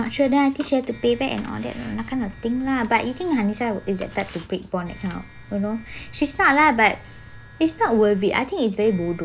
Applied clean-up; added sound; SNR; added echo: none; Domestic sounds, home sounds; 19 dB; none.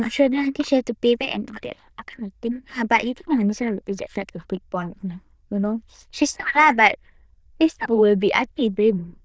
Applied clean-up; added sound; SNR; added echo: neural diffusion model UNIVERSE++.